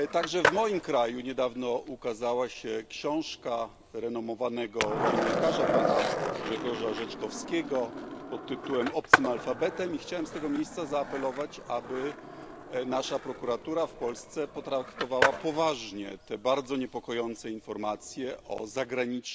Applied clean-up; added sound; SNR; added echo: none; Skateboard; 2 dB; none.